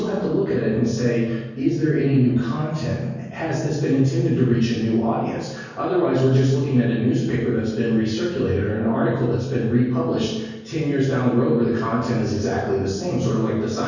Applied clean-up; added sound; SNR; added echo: none; none; none; reverberation time 1.3 s.